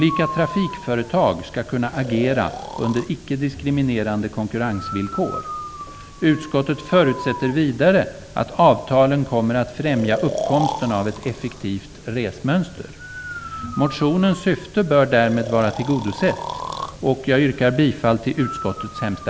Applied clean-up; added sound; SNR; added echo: none; Breathing; 12 dB; none.